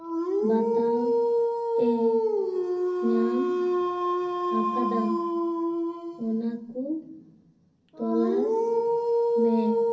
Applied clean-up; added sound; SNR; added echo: none; Dog; -5 dB; reverberation time 0.3 s.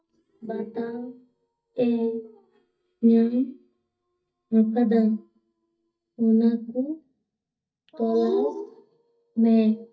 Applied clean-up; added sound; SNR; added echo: neural mask model DeepFilterNet 3.